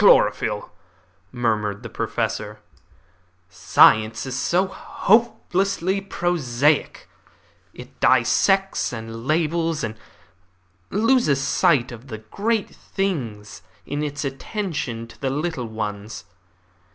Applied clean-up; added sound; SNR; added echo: none; none; none; none.